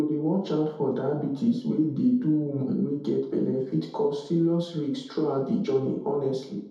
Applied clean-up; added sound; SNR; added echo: none; none; none; reverberation time 0.8 s.